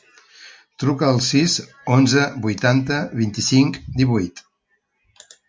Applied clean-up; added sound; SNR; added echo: none; none; none; none.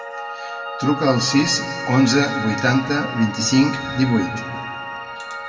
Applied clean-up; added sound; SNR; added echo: none; Piano; 8 dB; reverberation time 1.3 s.